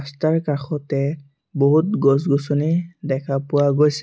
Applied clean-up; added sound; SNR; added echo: none; none; none; none.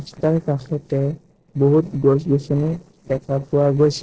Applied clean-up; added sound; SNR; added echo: neural separator model SepFormer DNS4.